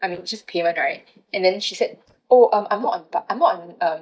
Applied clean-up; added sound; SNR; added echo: neural mask model DeepFilterNet 3.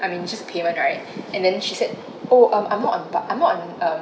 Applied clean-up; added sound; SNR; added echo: none; none; none; none.